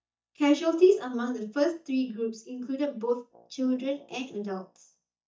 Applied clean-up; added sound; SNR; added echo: neural mask model DeepFilterNet 3.